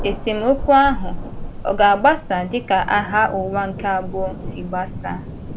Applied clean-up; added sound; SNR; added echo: none; Thunder; 9 dB; none.